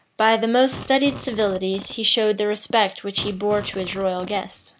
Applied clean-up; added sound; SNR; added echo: none; Fart; 16 dB; none.